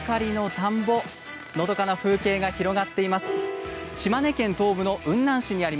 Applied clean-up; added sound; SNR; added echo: none; Piano; 14 dB; none.